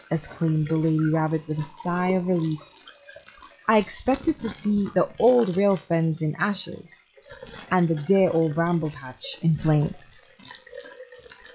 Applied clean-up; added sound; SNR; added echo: classical method log-MMSE.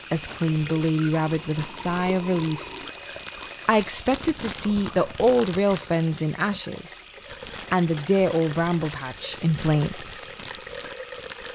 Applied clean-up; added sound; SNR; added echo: none; Crackle + Sink (filling or washing) / Water tap, faucet; 10 dB; none.